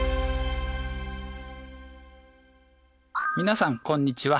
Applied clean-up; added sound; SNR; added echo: none; none; none; none.